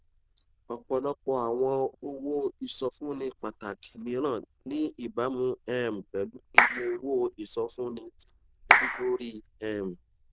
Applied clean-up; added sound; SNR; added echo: neural diffusion model UNIVERSE++.